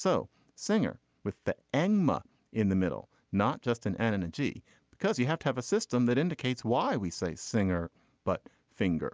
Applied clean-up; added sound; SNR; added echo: none; none; none; none.